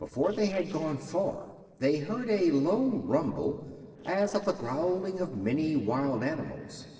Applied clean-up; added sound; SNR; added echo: neural separator model SepFormer DNS4.